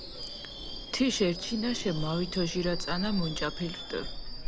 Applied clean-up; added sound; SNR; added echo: none; Screech / Subway, metro, underground; 5 dB; none.